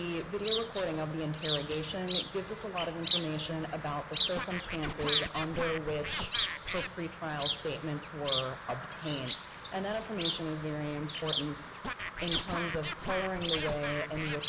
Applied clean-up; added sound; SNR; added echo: none; Scratching (performance technique) + Chirp, tweet; -3 dB; none.